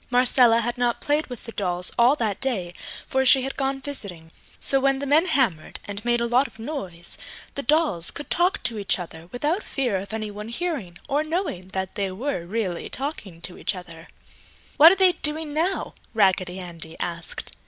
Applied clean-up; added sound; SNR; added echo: none; none; none; none.